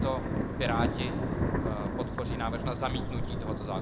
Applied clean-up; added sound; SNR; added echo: none; Thunder; -5 dB; none.